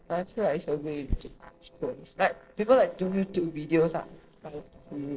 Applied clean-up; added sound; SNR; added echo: neural separator model SepFormer DNS4.